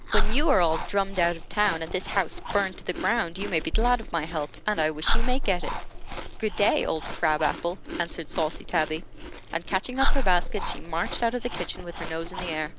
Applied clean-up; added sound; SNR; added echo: none; Bass drum + Chewing, mastication; -2 dB; none.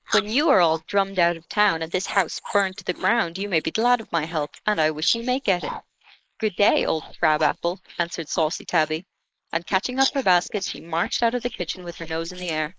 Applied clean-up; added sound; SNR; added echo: neural mask model Resemble Enhance denoiser.